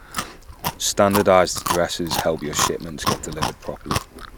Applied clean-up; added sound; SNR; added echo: none; Chewing, mastication; 5 dB; none.